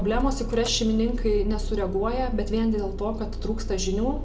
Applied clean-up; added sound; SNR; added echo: none; Idling / Engine starting / Door / Car; 3 dB; reverberation time 0.2 s.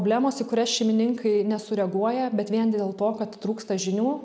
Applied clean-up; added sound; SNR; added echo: none; none; none; none.